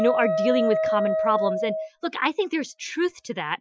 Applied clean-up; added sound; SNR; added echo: classical method Wiener filter.